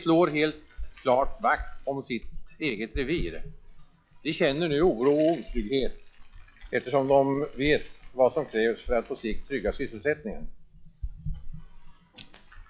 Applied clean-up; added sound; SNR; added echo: classical method log-MMSE.